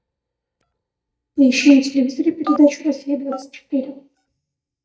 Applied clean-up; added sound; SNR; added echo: neural mask model DeepFilterNet 3.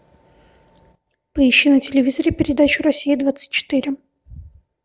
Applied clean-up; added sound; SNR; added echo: none; none; none; none.